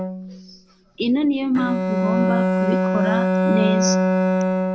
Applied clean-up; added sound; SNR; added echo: none; Bowed string instrument; -4 dB; none.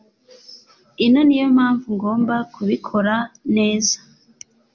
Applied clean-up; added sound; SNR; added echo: none; none; none; none.